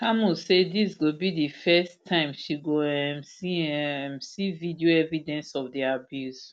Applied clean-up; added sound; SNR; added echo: none; none; none; none.